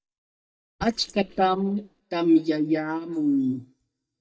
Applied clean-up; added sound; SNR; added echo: neural mask model DeepFilterNet 3.